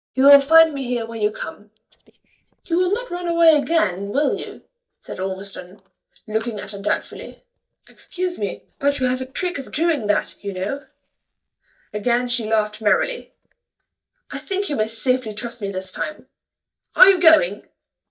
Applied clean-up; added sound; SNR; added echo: neural mask model DeepFilterNet 3.